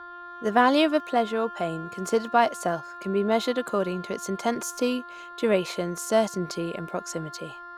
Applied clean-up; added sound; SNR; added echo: none; Wind instrument, woodwind instrument; 15 dB; none.